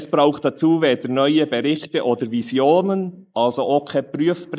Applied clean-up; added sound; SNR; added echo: neural mask model Resemble Enhance denoiser.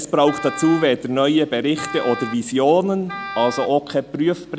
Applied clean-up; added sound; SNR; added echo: none; Wind instrument, woodwind instrument; 13 dB; none.